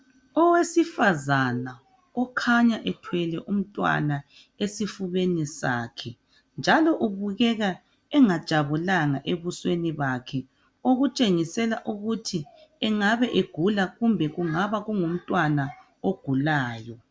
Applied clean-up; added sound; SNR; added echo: none; none; none; none.